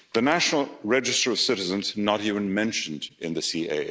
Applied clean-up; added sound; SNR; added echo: none; none; none; none.